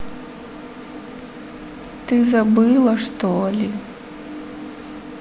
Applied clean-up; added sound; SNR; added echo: none; none; none; none.